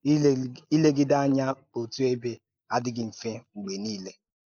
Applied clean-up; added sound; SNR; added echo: neural mask model Resemble Enhance denoiser.